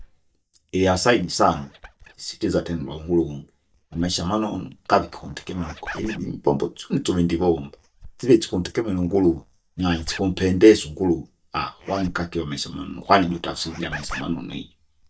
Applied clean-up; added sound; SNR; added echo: neural mask model DeepFilterNet 3.